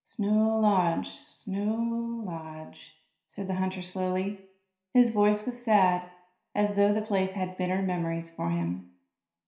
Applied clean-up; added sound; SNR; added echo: none; none; none; reverberation time 0.5 s.